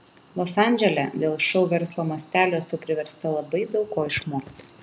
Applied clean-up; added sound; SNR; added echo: none; none; none; none.